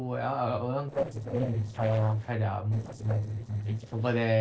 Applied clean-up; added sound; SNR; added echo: neural separator model SepFormer DNS4.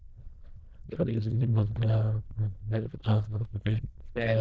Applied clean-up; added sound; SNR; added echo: neural diffusion model UNIVERSE++.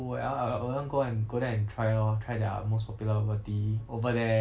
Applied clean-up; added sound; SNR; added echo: none; none; none; none.